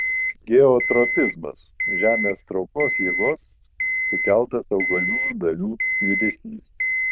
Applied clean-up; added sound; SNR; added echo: neural diffusion model UNIVERSE++.